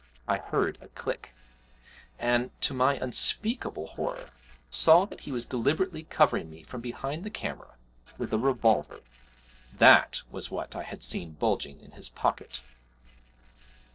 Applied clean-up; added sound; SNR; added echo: neural separator model SepFormer DNS4.